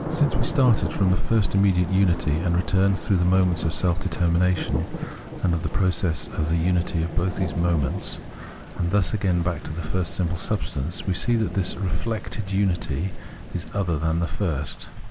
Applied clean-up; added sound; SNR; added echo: none; Thunder / Rain; 12 dB; none.